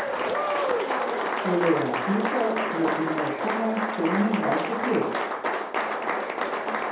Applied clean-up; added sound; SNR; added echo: none; Applause; -1 dB; reverberation time 1.8 s.